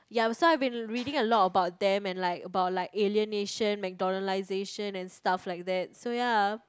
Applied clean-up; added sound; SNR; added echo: none; none; none; none.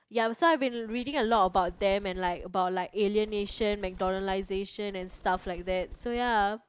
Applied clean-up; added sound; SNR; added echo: neural mask model DeepFilterNet 3.